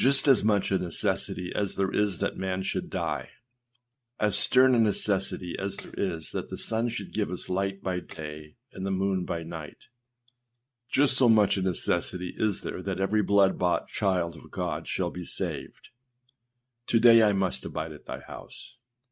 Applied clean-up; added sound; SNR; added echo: neural mask model RNNoise.